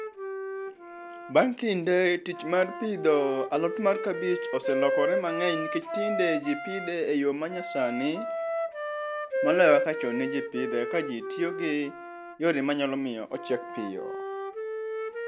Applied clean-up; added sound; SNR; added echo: none; Wind instrument, woodwind instrument; 4 dB; none.